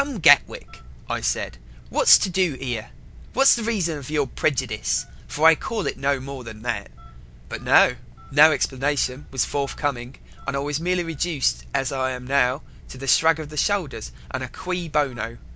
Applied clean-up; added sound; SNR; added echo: none; Telephone; 16 dB; none.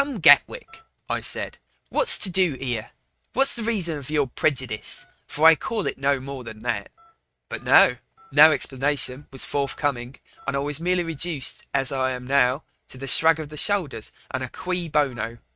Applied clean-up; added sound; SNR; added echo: neural mask model RNNoise.